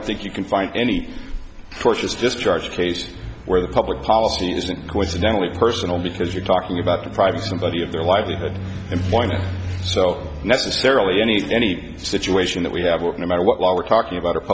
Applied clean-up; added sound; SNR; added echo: none; none; none; none.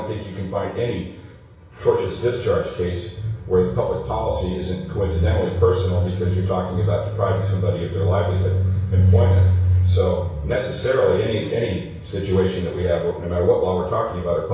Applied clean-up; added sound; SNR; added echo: none; none; none; reverberation time 0.6 s.